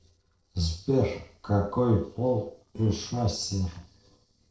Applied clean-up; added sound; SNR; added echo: neural separator model SepFormer DNS4.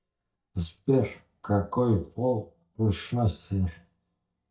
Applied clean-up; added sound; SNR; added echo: neural mask model DeepFilterNet 3.